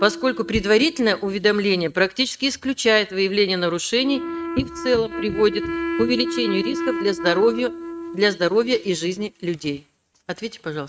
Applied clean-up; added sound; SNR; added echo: neural mask model RNNoise.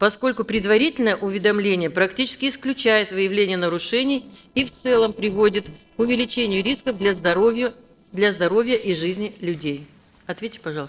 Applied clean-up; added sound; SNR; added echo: neural separator model SepFormer DNS4.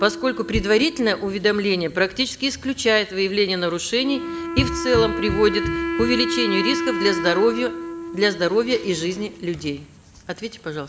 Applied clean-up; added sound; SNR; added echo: none; Wind instrument, woodwind instrument; 7 dB; none.